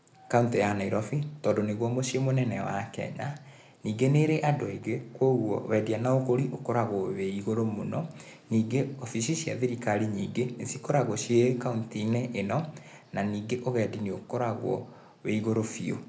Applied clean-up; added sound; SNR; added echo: none; none; none; none.